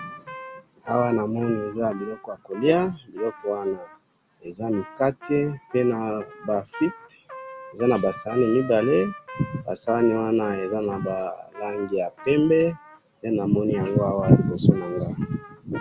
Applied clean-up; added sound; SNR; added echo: none; Trumpet; 17 dB; none.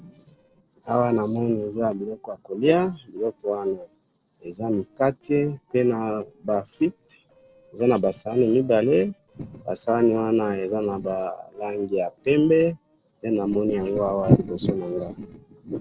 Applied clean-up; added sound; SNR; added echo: neural separator model SepFormer DNS4.